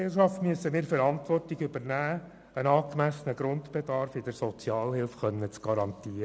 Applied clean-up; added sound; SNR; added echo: none; none; none; none.